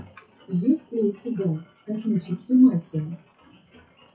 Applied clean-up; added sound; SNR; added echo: classical method WPE with log-MMSE.